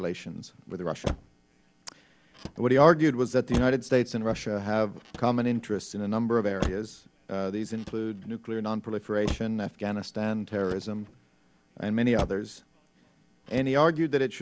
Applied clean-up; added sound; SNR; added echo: none; Motor vehicle (road); 12 dB; none.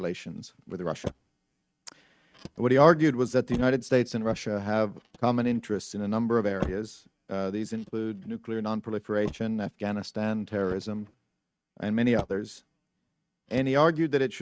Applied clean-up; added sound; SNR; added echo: neural mask model RNNoise.